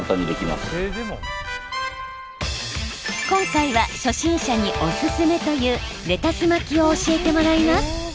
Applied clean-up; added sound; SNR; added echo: none; Wind; 15 dB; none.